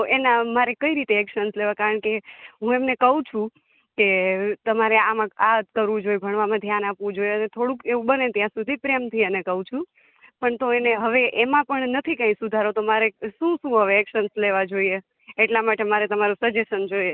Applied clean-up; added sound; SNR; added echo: none; none; none; none.